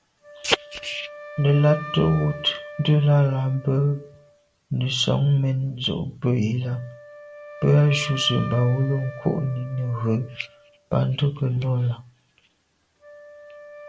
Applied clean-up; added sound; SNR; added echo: none; Wind instrument, woodwind instrument; 17 dB; none.